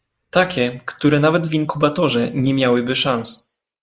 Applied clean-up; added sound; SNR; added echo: neural mask model Resemble Enhance denoiser.